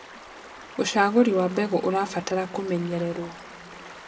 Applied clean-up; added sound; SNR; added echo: none; Stream; 17 dB; reverberation time 0.8 s.